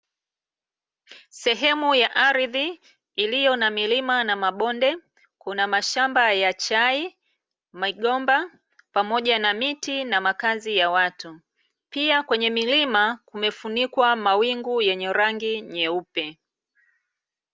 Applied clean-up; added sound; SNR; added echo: none; none; none; none.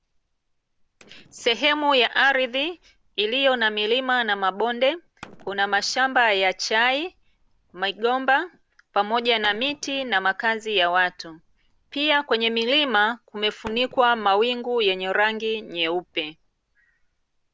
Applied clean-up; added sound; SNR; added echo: neural separator model SepFormer DNS4.